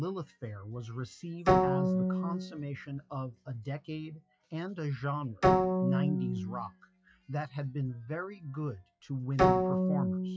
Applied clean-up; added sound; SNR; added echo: classical method log-MMSE.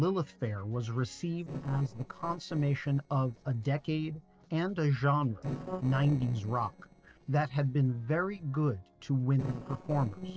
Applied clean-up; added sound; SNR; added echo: neural separator model SepFormer DNS4.